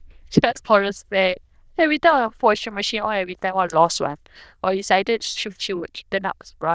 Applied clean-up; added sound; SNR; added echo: neural diffusion model UNIVERSE++.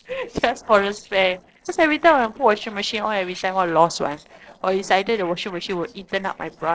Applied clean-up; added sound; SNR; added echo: neural separator model SepFormer DNS4.